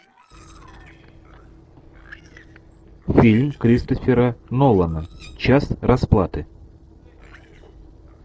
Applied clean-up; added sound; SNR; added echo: neural separator model SepFormer DNS4.